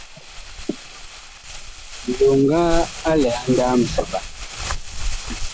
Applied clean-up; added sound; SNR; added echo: none; Crumpling, crinkling; 6 dB; none.